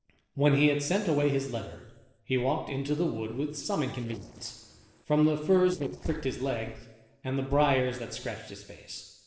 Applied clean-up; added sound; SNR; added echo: neural separator model SepFormer DNS4.